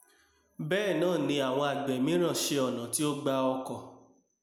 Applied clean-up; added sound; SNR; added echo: none; none; none; none.